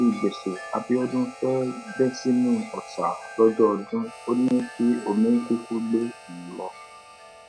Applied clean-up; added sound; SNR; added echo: none; Harmonica + Wind chime; 17 dB; none.